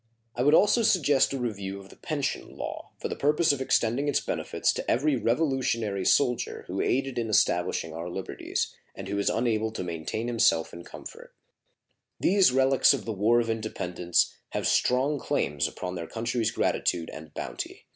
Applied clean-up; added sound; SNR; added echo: none; none; none; none.